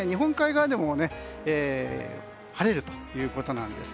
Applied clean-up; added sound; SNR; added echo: none; none; none; none.